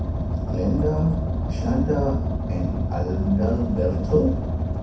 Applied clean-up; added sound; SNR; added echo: none; Car; -1 dB; reverberation time 0.6 s.